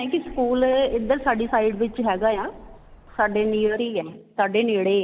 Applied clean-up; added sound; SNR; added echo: none; Bird vocalization, bird call, bird song; 20 dB; none.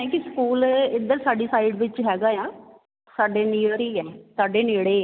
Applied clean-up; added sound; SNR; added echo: none; none; none; none.